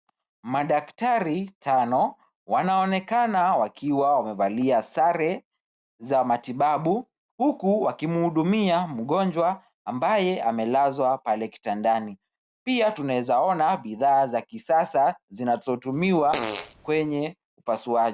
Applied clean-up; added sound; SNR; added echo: none; Fart; 8 dB; none.